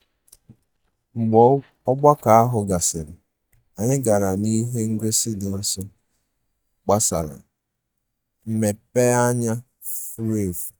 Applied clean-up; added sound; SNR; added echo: neural mask model DeepFilterNet 3.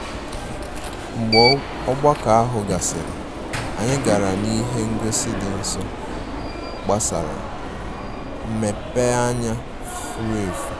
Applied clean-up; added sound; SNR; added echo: none; Alarm; 4 dB; none.